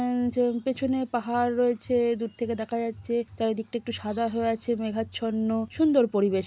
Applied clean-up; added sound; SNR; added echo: none; none; none; none.